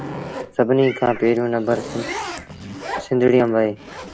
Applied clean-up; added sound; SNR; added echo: none; Zipper (clothing); 12 dB; none.